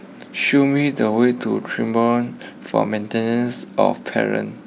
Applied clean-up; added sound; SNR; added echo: none; none; none; none.